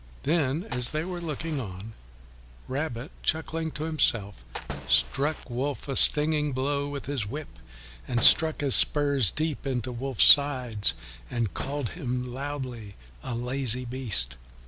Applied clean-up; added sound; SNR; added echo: none; Slam + Fire; 17 dB; none.